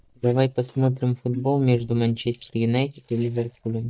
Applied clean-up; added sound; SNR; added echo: neural mask model DeepFilterNet 3.